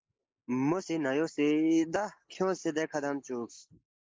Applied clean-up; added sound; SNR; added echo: neural mask model Resemble Enhance denoiser.